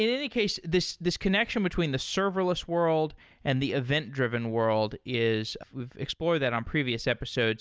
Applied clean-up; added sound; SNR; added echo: none; none; none; none.